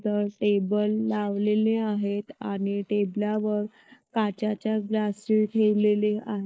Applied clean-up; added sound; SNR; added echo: neural mask model Resemble Enhance denoiser.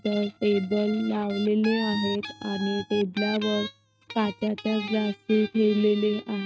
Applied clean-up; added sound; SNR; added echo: neural mask model RNNoise.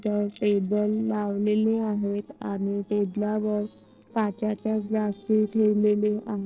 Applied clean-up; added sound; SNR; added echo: neural separator model SepFormer DNS4.